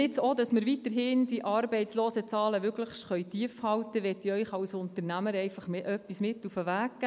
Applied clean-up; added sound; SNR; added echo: none; none; none; none.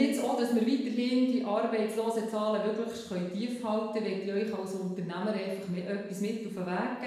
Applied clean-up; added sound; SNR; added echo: none; none; none; reverberation time 0.9 s.